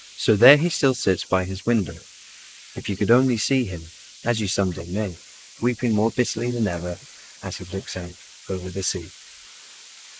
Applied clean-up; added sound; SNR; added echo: neural mask model Resemble Enhance denoiser.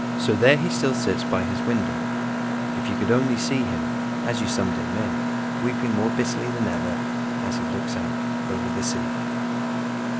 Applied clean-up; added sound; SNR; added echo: none; Mechanisms; -2 dB; none.